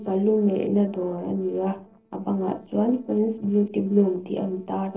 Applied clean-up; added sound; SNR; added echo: neural separator model SepFormer DNS4.